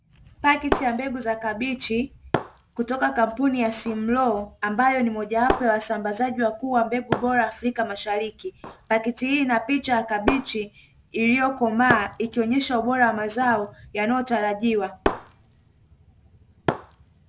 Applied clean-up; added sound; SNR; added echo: none; Shatter; 10 dB; none.